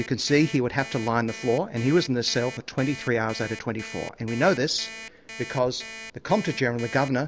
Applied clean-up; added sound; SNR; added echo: none; Alarm; 15 dB; none.